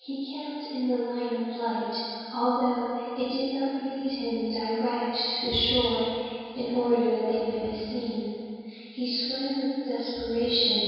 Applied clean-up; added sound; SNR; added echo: none; none; none; reverberation time 2.2 s.